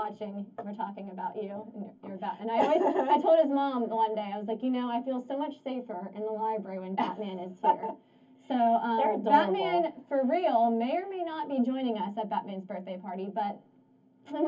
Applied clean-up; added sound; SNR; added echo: none; none; none; reverberation time 0.3 s.